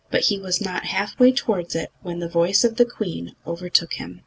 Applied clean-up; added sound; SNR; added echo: none; none; none; none.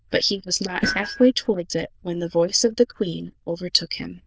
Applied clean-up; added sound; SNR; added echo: neural diffusion model UNIVERSE++.